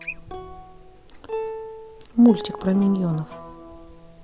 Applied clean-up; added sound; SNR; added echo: none; Acoustic guitar; 12 dB; none.